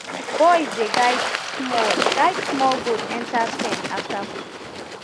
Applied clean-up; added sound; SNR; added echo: none; Water / Bird; 3 dB; none.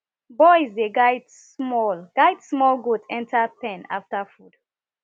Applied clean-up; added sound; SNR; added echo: none; none; none; none.